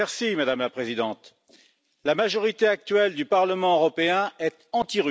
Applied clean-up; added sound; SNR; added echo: none; none; none; none.